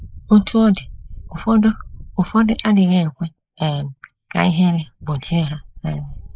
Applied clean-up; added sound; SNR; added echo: neural mask model Resemble Enhance denoiser.